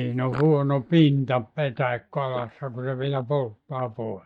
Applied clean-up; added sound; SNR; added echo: neural mask model DeepFilterNet 3.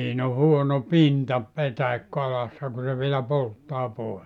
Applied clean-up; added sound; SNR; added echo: none; none; none; none.